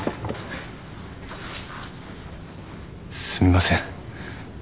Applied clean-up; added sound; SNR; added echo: none; none; none; none.